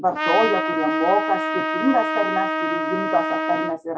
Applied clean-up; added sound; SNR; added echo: none; Trumpet; 1 dB; none.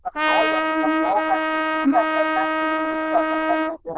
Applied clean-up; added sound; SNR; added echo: neural diffusion model UNIVERSE++.